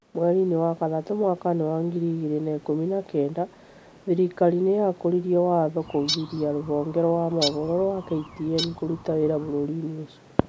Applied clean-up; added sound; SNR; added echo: none; Bird; 11 dB; none.